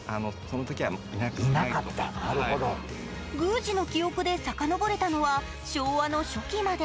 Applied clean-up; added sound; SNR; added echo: none; Car passing by / Engine / Truck; 16 dB; none.